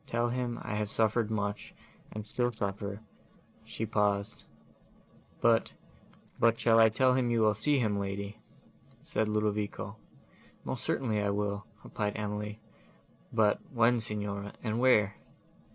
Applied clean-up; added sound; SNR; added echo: neural separator model SepFormer DNS4.